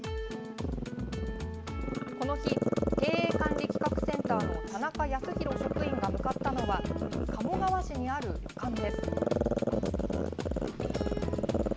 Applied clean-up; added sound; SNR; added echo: none; Growling; 0 dB; none.